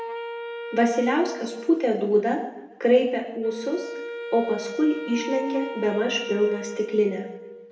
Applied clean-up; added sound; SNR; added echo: none; Wind instrument, woodwind instrument; 11 dB; reverberation time 0.8 s.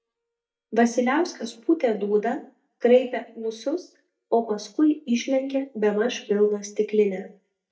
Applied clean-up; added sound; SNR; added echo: neural mask model DeepFilterNet 3.